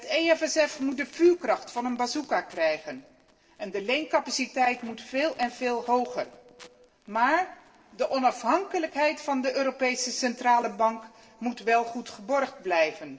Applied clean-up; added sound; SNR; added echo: neural separator model SepFormer DNS4.